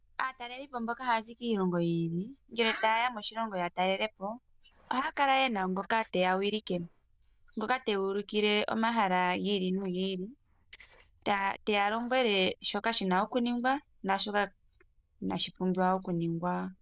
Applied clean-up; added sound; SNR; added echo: neural diffusion model UNIVERSE++.